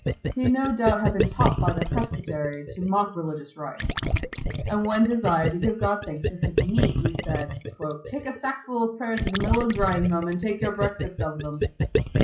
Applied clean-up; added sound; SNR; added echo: classical method WPE with log-MMSE.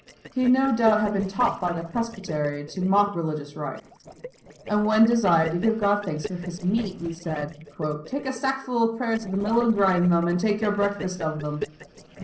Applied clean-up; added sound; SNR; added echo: neural separator model SepFormer DNS4.